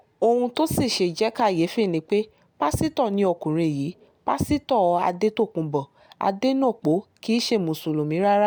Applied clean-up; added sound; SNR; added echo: none; none; none; none.